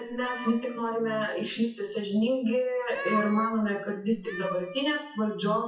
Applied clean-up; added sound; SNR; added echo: classical method WPE with log-MMSE.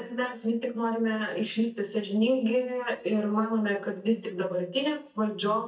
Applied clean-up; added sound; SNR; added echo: neural mask model DeepFilterNet 3.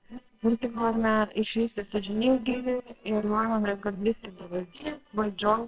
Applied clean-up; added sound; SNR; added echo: neural separator model SepFormer WHAMR!.